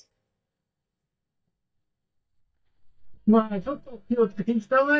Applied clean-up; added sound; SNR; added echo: neural mask model DeepFilterNet 3.